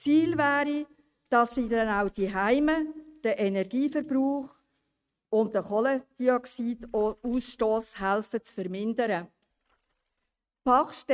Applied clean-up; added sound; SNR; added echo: neural mask model RNNoise.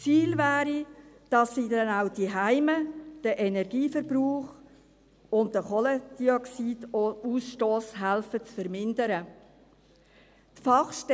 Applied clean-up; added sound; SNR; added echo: none; none; none; none.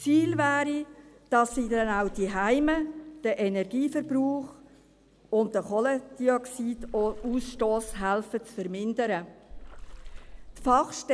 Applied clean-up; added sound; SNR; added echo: none; Water / Splash, splatter; 12 dB; none.